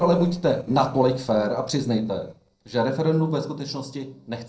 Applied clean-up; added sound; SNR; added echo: neural separator model SepFormer DNS4.